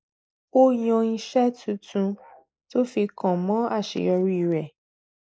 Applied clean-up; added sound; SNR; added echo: neural mask model Resemble Enhance denoiser.